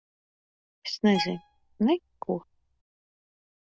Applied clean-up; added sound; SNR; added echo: none; Bowed string instrument; 11 dB; none.